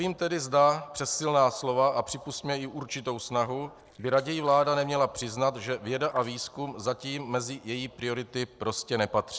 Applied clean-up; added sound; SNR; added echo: neural separator model SepFormer DNS4.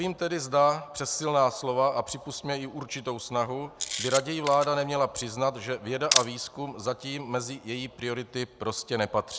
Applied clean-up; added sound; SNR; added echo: none; Camera; 5 dB; none.